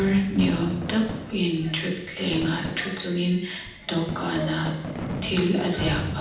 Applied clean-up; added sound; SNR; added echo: none; Fireworks; 8 dB; reverberation time 0.8 s.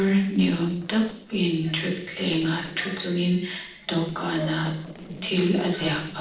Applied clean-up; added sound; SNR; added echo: neural separator model SepFormer DNS4.